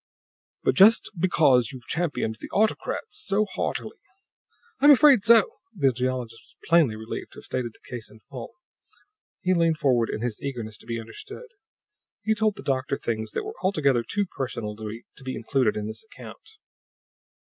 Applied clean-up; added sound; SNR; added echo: none; none; none; none.